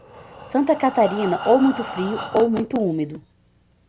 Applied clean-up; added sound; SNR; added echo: none; Breathing; 13 dB; none.